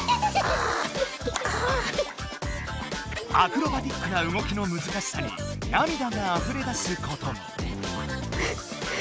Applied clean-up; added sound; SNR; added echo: none; none; none; none.